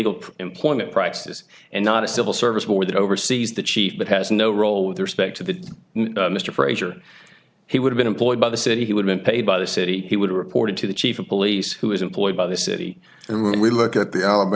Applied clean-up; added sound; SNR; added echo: none; none; none; none.